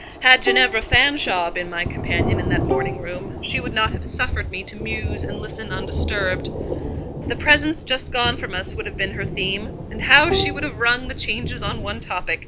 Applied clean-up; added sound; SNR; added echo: none; Thunder + Bowed string instrument; 4 dB; none.